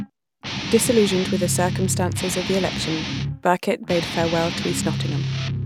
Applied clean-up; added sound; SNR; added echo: none; Guitar; 3 dB; none.